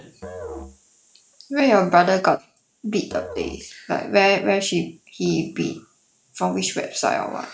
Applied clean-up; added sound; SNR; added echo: neural mask model RNNoise.